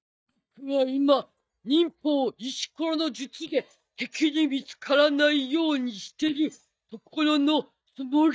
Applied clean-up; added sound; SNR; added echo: neural mask model DeepFilterNet 3.